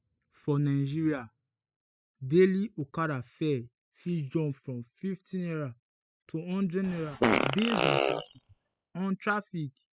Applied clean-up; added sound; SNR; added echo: classical method spectral subtraction.